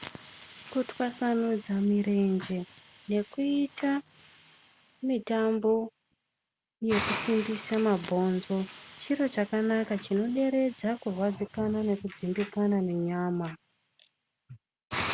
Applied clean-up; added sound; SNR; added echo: none; Hiss; 14 dB; none.